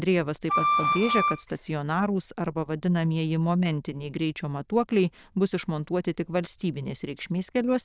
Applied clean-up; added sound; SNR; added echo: neural diffusion model UNIVERSE++.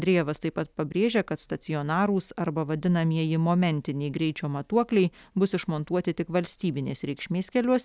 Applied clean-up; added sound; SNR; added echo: none; none; none; none.